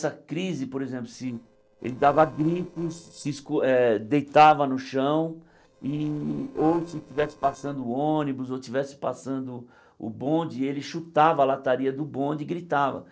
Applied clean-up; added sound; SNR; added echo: neural separator model SepFormer DNS4.